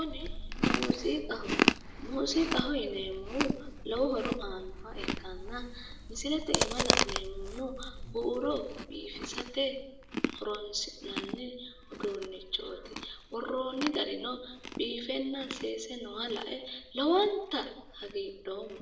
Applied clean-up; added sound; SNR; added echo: none; Chewing, mastication; 1 dB; reverberation time 0.7 s.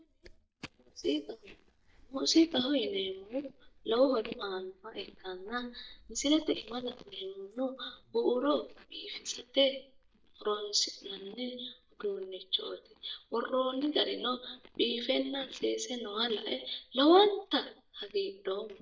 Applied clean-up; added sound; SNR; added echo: neural mask model DeepFilterNet 3.